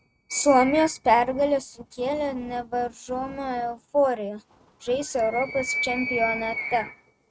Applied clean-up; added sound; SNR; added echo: neural mask model RNNoise.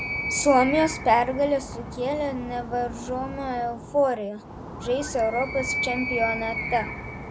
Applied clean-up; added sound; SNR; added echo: none; Animal; 7 dB; none.